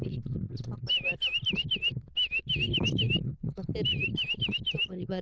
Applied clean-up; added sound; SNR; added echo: neural diffusion model UNIVERSE++.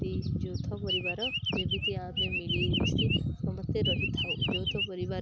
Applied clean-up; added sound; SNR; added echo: none; Chirp, tweet; 1 dB; none.